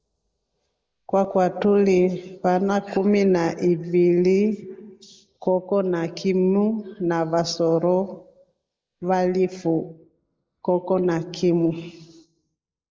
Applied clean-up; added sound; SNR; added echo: neural mask model Resemble Enhance denoiser.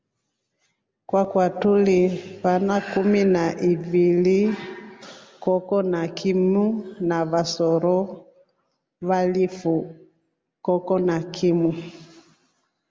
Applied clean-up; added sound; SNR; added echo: none; none; none; none.